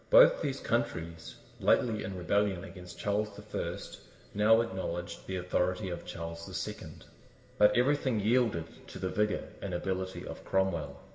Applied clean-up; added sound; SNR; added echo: none; none; none; reverberation time 1.4 s.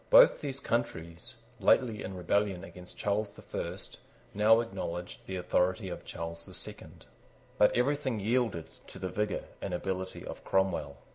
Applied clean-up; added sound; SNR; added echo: none; none; none; none.